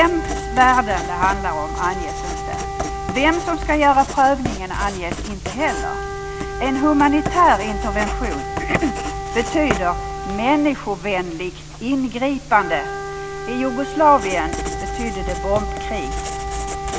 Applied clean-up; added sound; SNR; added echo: none; Writing + Wind instrument, woodwind instrument; 6 dB; none.